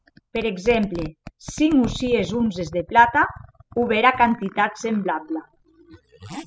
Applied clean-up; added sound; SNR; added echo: classical method spectral subtraction.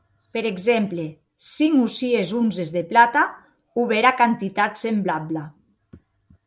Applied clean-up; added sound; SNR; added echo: none; none; none; none.